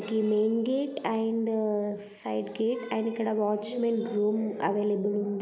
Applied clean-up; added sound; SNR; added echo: none; none; none; none.